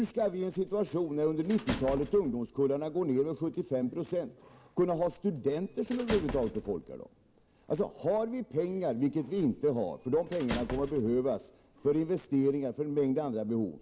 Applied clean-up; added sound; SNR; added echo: none; Squeak / Slam / Human group actions; 15 dB; none.